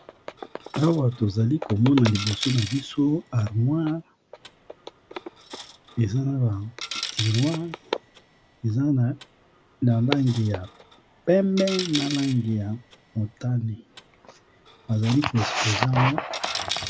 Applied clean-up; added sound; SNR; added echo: none; Coin (dropping); 14 dB; none.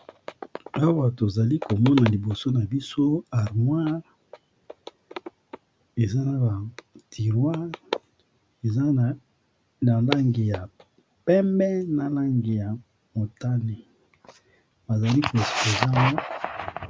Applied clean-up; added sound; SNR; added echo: none; none; none; none.